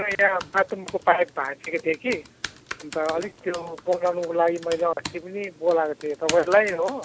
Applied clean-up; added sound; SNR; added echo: none; Computer keyboard; 16 dB; none.